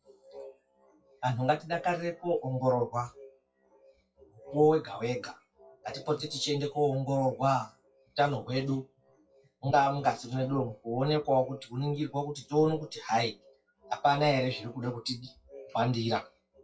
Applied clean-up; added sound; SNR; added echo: classical method WPE with log-MMSE.